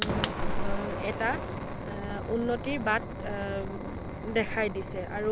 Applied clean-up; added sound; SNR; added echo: none; Fire; 0 dB; none.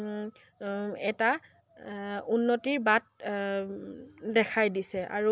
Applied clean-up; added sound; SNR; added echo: none; none; none; none.